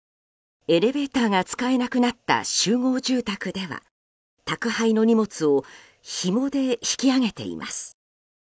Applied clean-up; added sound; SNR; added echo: none; none; none; none.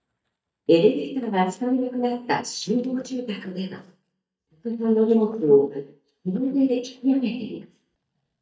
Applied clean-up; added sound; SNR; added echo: neural mask model DeepFilterNet 3.